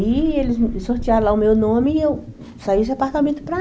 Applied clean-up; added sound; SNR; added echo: none; Wind; 12 dB; none.